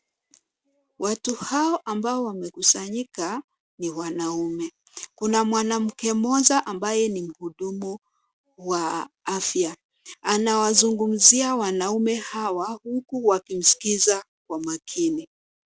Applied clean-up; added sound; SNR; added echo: none; none; none; none.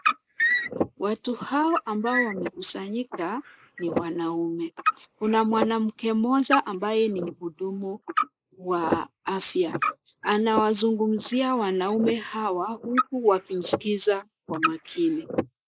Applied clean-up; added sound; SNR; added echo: neural mask model Resemble Enhance denoiser.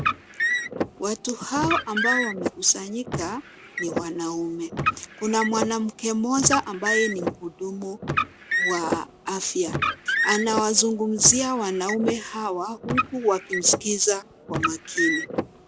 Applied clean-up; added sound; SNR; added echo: none; Car; 3 dB; none.